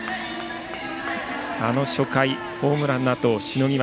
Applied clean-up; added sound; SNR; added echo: none; Wind instrument, woodwind instrument; 14 dB; none.